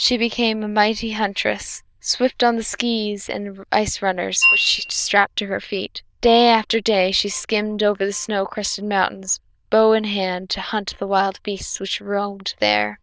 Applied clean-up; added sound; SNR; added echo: neural diffusion model UNIVERSE++.